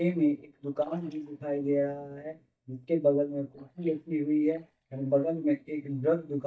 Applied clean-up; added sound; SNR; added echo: neural mask model DeepFilterNet 3.